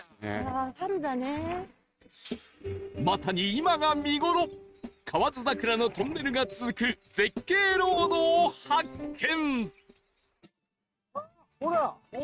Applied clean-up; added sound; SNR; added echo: neural mask model RNNoise.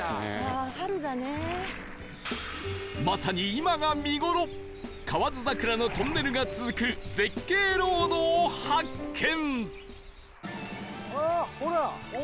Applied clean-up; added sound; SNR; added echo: none; Waves, surf; 16 dB; none.